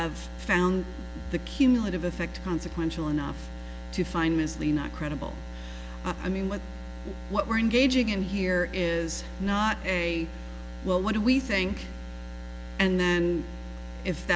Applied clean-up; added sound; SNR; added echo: none; none; none; none.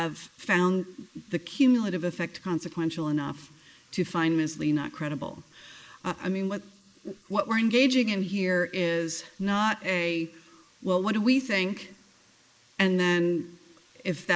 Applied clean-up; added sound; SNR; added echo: neural mask model Resemble Enhance denoiser.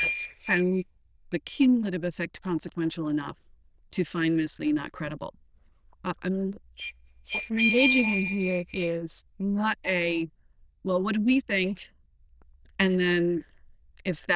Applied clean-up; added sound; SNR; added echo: neural diffusion model UNIVERSE++.